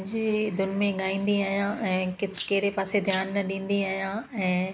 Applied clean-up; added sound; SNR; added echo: none; Rattle (instrument); 16 dB; none.